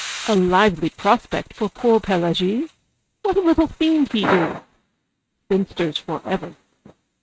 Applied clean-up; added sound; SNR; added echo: neural mask model RNNoise.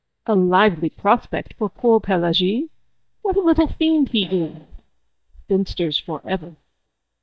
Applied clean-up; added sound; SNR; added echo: neural mask model DeepFilterNet 3.